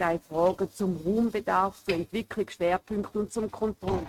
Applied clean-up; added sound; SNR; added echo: neural mask model RNNoise.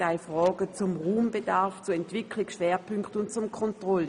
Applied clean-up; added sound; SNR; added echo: none; none; none; none.